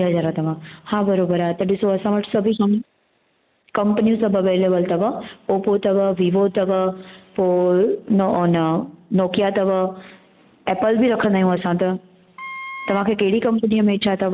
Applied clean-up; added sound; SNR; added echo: none; Wind instrument, woodwind instrument; 15 dB; none.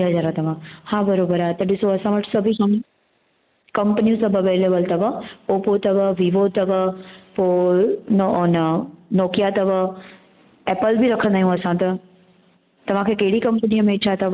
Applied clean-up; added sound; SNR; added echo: none; none; none; none.